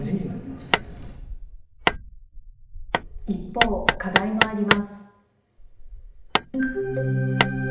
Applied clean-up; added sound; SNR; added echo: none; Hammer; -1 dB; reverberation time 0.8 s.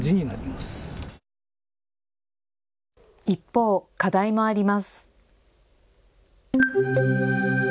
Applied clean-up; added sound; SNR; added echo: none; none; none; none.